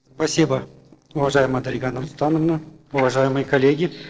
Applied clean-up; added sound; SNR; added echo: neural separator model SepFormer DNS4.